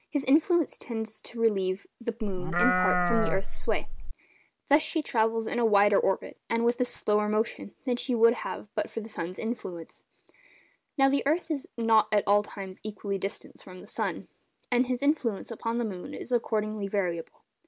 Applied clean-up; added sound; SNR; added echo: none; Livestock, farm animals, working animals; -4 dB; none.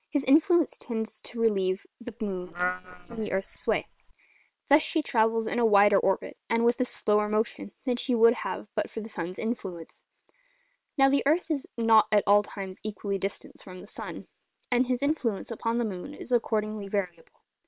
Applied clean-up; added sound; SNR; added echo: neural separator model SepFormer WHAM!.